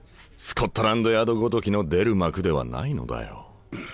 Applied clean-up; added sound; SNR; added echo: none; none; none; none.